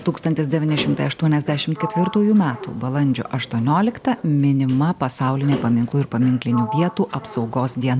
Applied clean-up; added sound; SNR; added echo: none; Sliding door; 14 dB; none.